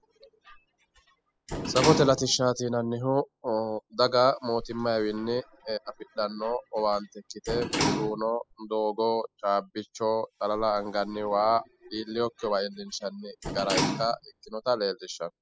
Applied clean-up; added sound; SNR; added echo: classical method spectral subtraction.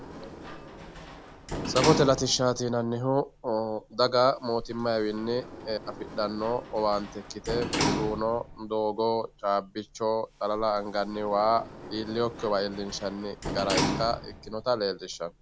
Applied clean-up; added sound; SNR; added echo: none; Sliding door; 8 dB; none.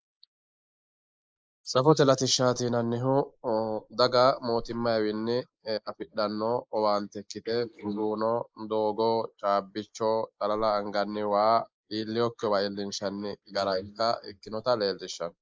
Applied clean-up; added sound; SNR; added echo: neural mask model Resemble Enhance denoiser.